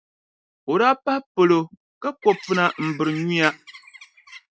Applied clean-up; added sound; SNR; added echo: classical method log-MMSE.